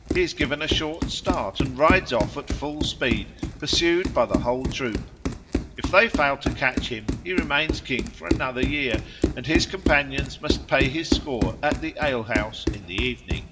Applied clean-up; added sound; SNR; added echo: none; Run; 3 dB; reverberation time 1.1 s.